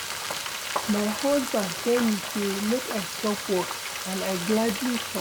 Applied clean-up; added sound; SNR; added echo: none; Frying (food); 4 dB; none.